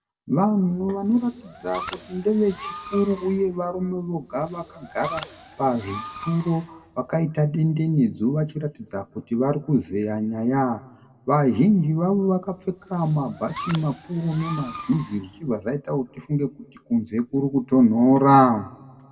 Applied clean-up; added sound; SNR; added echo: none; Fireworks; 16 dB; reverberation time 1.0 s.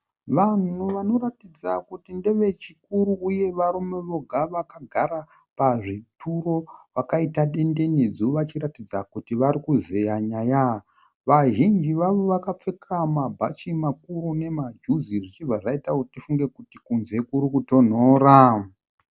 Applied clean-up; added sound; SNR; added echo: none; none; none; none.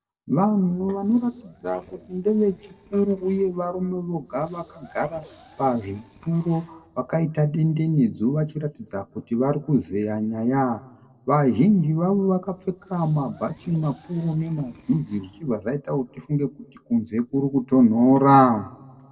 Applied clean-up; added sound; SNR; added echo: neural separator model SepFormer DNS4.